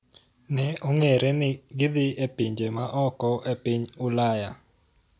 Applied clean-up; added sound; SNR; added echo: none; none; none; none.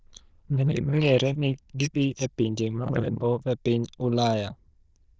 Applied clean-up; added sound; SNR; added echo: neural diffusion model UNIVERSE++.